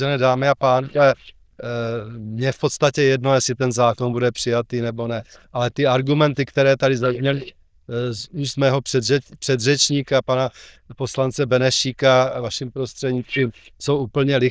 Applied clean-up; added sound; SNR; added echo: neural diffusion model UNIVERSE++.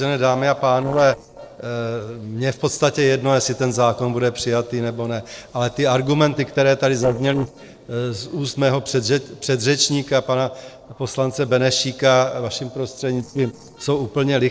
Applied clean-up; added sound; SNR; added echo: neural separator model SepFormer DNS4.